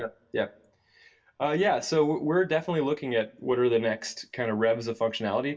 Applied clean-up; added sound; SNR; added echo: none; none; none; reverberation time 0.2 s.